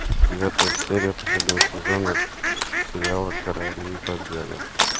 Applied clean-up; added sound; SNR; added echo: none; Crushing + Fowl; -5 dB; none.